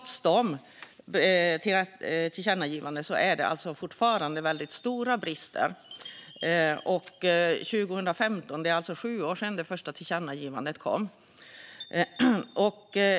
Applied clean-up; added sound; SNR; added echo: none; Chime; 20 dB; none.